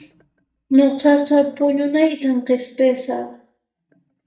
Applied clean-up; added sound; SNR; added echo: neural mask model DeepFilterNet 3.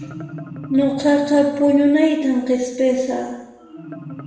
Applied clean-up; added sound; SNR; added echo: none; Marimba, xylophone; 17 dB; reverberation time 0.9 s.